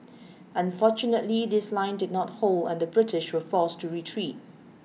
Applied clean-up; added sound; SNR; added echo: none; none; none; none.